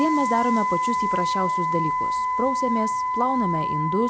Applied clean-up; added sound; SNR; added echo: none; Wind instrument, woodwind instrument; -2 dB; none.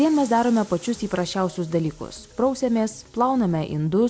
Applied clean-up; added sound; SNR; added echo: none; none; none; none.